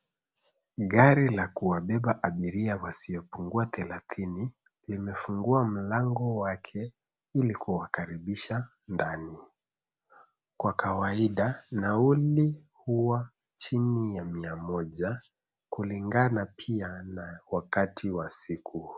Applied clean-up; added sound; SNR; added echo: none; none; none; none.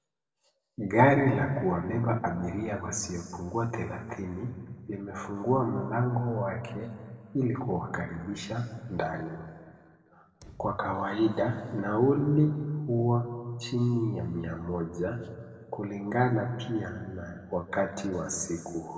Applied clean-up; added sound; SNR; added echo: neural separator model SepFormer DNS4.